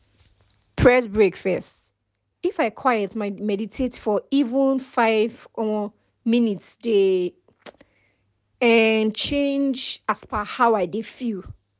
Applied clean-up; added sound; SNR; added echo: none; none; none; none.